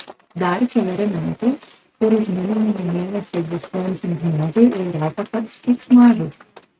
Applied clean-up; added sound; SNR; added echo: neural mask model RNNoise.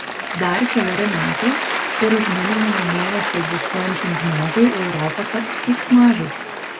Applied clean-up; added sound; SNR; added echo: none; Applause / Cheering; 4 dB; none.